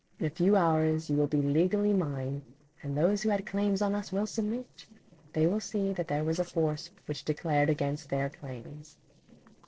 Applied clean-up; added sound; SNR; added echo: neural separator model SepFormer DNS4.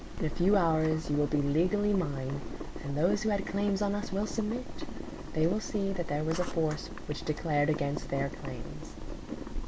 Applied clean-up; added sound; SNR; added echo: none; Boiling; 7 dB; none.